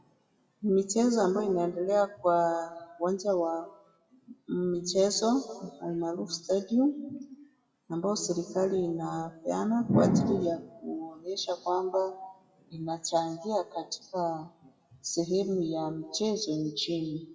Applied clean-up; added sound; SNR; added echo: classical method WPE with log-MMSE.